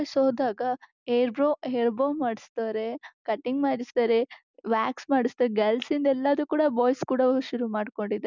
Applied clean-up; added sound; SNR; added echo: none; none; none; none.